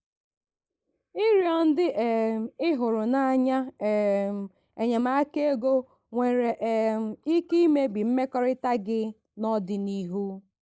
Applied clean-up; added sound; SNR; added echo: neural mask model Resemble Enhance denoiser.